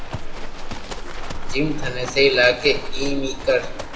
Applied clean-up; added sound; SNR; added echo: none; Livestock, farm animals, working animals; 3 dB; reverberation time 1.2 s.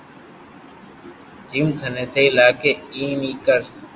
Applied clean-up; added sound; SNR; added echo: none; none; none; none.